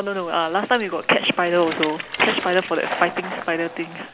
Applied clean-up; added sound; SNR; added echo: none; Bicycle; 10 dB; none.